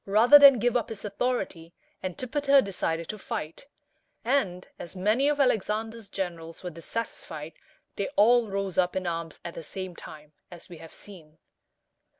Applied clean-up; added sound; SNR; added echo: none; none; none; none.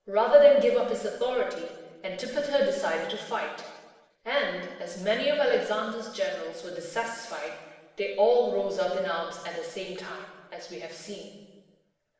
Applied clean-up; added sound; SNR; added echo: none; none; none; reverberation time 1.0 s.